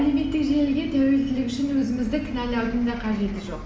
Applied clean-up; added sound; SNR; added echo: none; Bus; 12 dB; reverberation time 0.8 s.